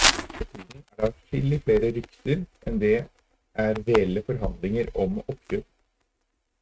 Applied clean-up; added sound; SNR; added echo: neural mask model RNNoise.